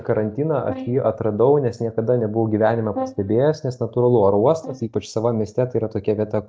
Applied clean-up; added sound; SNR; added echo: neural mask model DeepFilterNet 3.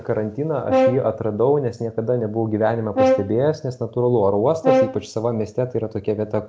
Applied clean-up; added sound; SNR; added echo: none; Brass instrument; 2 dB; none.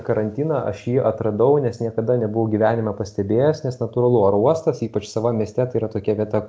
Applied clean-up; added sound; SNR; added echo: none; none; none; none.